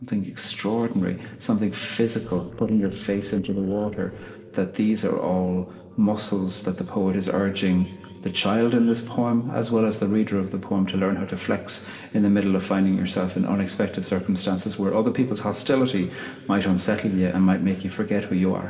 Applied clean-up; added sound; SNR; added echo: neural separator model SepFormer DNS4.